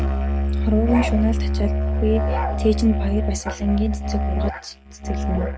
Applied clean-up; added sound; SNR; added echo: neural mask model RNNoise.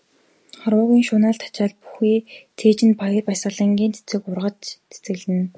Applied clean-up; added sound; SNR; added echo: none; none; none; none.